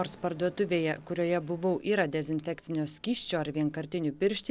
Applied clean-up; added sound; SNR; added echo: none; none; none; none.